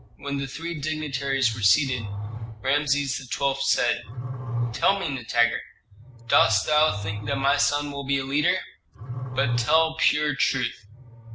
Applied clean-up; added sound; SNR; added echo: none; Growling; 8 dB; none.